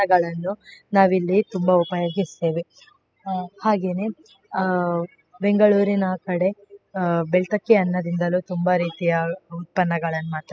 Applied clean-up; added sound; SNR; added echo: classical method spectral subtraction.